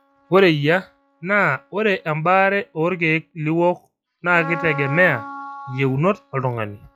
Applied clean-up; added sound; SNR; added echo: classical method log-MMSE.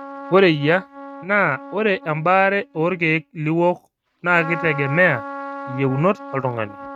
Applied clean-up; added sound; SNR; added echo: neural mask model RNNoise.